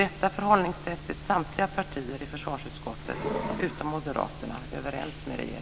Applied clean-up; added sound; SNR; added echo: none; Wood; 6 dB; none.